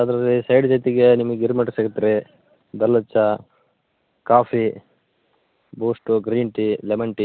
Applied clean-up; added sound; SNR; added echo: none; none; none; none.